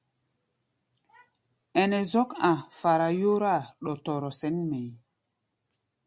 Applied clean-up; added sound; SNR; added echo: none; none; none; none.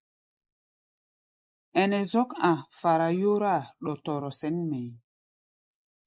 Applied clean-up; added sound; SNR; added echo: neural mask model Resemble Enhance denoiser.